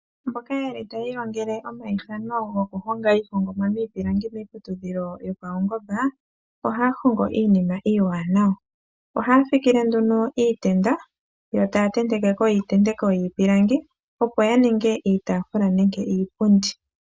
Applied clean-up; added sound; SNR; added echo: none; none; none; none.